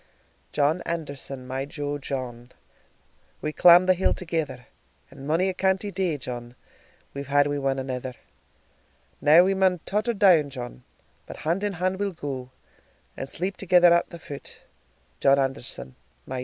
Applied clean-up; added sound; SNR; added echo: none; none; none; none.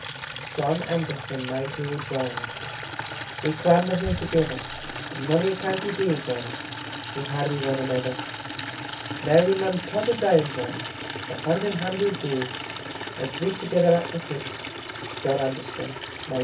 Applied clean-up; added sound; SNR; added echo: none; Water tap, faucet / Liquid; 8 dB; reverberation time 0.3 s.